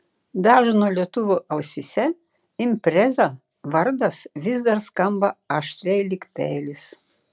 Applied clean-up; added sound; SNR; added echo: none; none; none; none.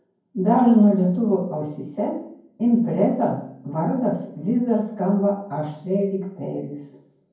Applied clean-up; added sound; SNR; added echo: none; none; none; reverberation time 0.9 s.